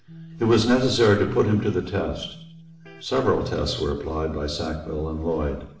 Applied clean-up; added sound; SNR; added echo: none; Electric guitar; 16 dB; reverberation time 0.7 s.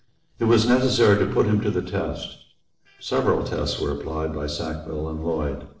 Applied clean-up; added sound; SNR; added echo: neural separator model SepFormer DNS4.